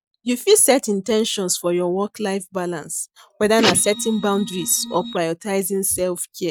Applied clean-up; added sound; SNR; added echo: neural mask model RNNoise.